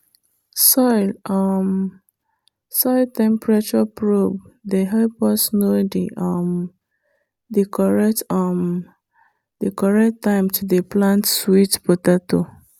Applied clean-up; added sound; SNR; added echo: none; none; none; none.